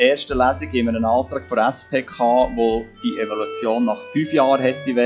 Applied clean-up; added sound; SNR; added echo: classical method log-MMSE.